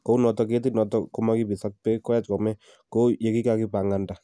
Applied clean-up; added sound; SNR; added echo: none; none; none; none.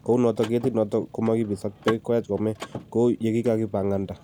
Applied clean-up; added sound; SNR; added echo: none; Mechanisms / Car; 15 dB; none.